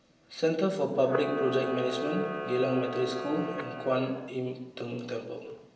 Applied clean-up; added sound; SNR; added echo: none; Camera; 7 dB; reverberation time 1.1 s.